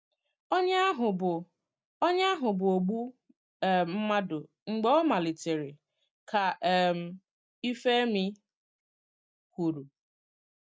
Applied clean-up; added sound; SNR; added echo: none; none; none; none.